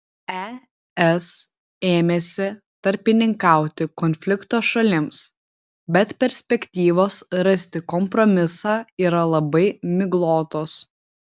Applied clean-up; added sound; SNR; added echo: none; none; none; none.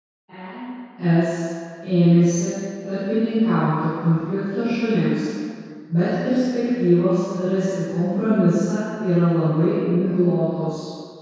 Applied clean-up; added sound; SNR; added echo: none; none; none; reverberation time 2.0 s.